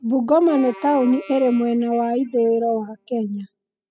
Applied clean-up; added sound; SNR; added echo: classical method spectral subtraction.